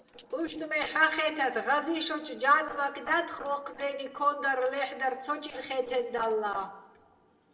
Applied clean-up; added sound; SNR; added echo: neural separator model SepFormer DNS4.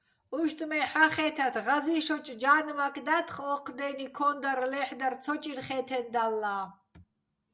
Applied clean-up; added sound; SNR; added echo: none; none; none; none.